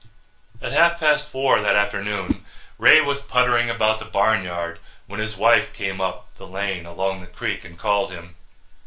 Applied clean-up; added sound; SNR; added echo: none; Whoosh, swoosh, swish; 11 dB; reverberation time 0.3 s.